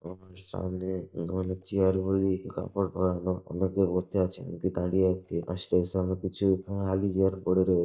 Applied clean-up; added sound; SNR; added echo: neural mask model DeepFilterNet 3.